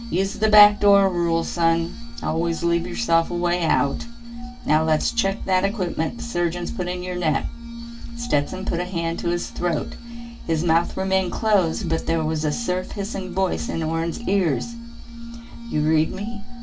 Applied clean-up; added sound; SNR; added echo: none; Glass; 13 dB; reverberation time 0.2 s.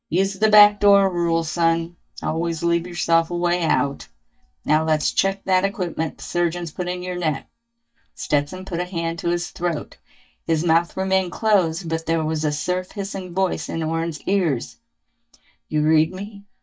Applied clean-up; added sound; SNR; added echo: neural mask model DeepFilterNet 3.